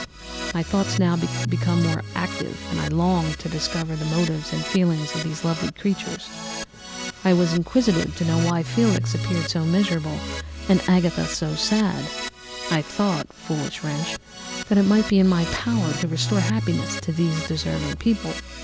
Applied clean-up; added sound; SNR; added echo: none; Keyboard (musical) + Engine starting / Car; 7 dB; none.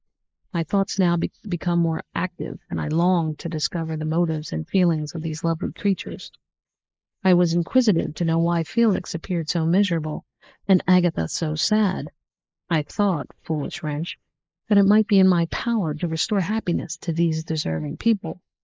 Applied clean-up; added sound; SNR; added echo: neural mask model Resemble Enhance denoiser.